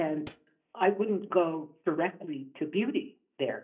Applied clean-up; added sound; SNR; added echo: neural mask model DeepFilterNet 3.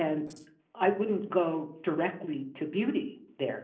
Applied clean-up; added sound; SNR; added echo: neural separator model SepFormer DNS4.